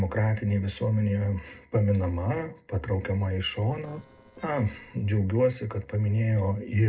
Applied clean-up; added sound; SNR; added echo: neural separator model SepFormer DNS4.